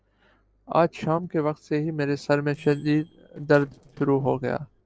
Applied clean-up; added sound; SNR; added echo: neural separator model SepFormer DNS4.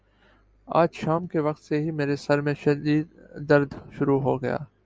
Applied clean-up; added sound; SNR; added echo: none; none; none; none.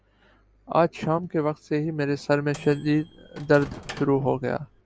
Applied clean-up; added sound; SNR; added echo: none; Microwave oven; 18 dB; none.